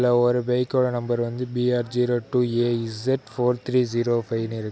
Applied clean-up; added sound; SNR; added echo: none; none; none; none.